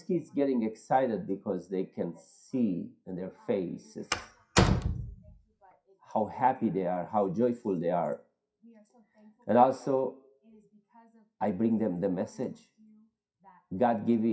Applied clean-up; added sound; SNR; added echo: classical method WPE with log-MMSE.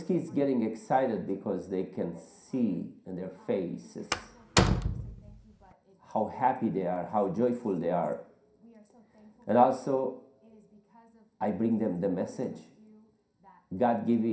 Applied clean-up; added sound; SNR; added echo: none; Slam; -1 dB; reverberation time 0.5 s.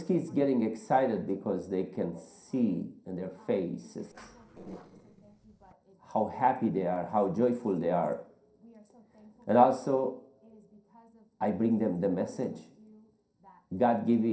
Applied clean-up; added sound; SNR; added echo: neural separator model SepFormer DNS4.